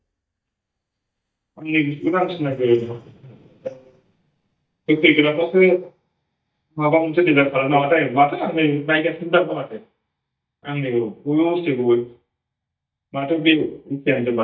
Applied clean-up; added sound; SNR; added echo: neural mask model DeepFilterNet 3.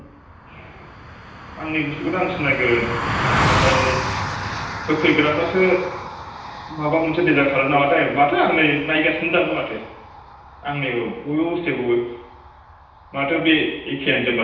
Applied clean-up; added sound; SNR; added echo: none; Car passing by; 7 dB; reverberation time 0.9 s.